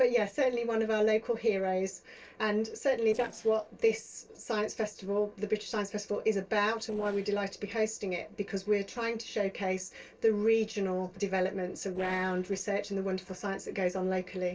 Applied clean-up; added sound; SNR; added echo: neural separator model SepFormer DNS4.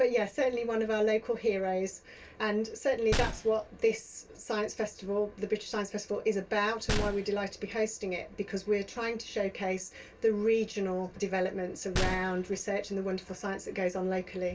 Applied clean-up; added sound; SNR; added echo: none; Gunshot, gunfire; 7 dB; reverberation time 0.2 s.